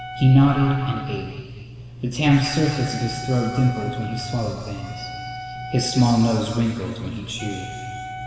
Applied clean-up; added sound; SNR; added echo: none; Wind instrument, woodwind instrument; 14 dB; reverberation time 2.2 s.